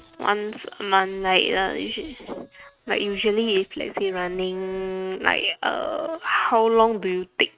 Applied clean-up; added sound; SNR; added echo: neural mask model RNNoise.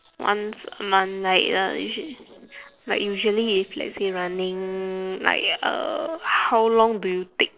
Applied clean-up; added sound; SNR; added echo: neural separator model SepFormer DNS4.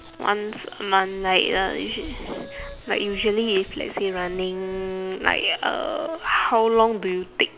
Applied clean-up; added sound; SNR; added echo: none; Wind instrument, woodwind instrument + Purr; 19 dB; none.